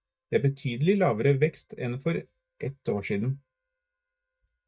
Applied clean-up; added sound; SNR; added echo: neural mask model DeepFilterNet 3.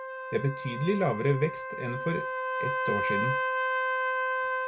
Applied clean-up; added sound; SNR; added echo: none; Trumpet; -1 dB; none.